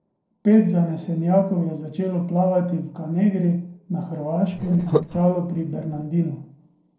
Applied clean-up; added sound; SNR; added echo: neural separator model SepFormer DNS4.